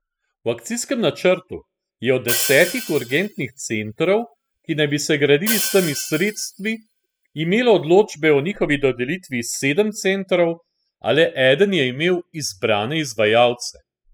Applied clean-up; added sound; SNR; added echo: classical method spectral subtraction.